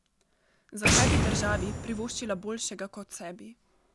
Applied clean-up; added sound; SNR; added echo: none; Boom; -5 dB; none.